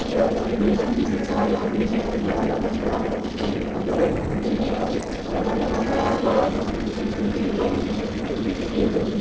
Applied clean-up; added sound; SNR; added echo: neural separator model SepFormer DNS4.